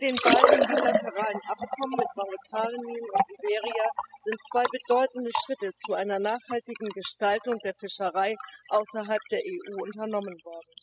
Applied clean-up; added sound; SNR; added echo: classical method spectral subtraction.